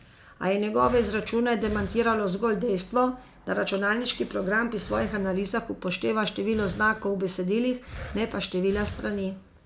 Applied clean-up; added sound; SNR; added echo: none; Breathing; 16 dB; none.